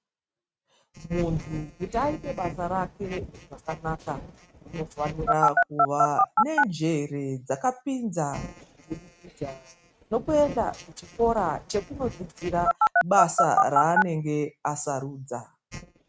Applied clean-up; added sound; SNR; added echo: neural mask model RNNoise.